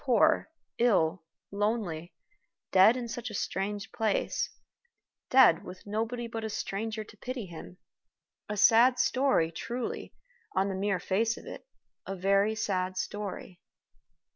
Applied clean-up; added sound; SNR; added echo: none; none; none; none.